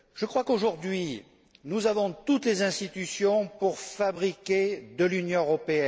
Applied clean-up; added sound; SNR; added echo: none; none; none; none.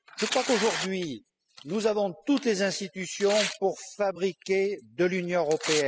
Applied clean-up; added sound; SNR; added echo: classical method spectral subtraction.